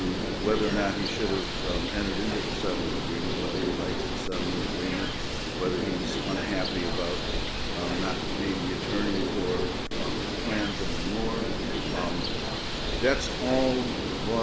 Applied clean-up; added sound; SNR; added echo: none; Bird; 0 dB; none.